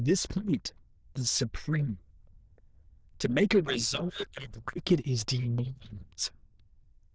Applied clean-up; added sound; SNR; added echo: neural diffusion model UNIVERSE++.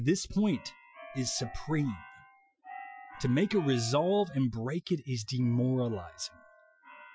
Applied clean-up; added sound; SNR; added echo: classical method Wiener filter.